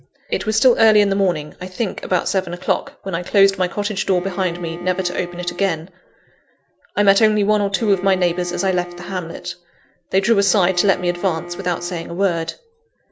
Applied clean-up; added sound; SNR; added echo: none; Bowed string instrument; 14 dB; none.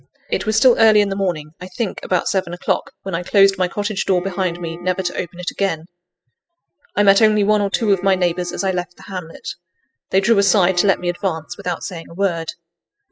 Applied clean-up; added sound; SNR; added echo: classical method spectral subtraction.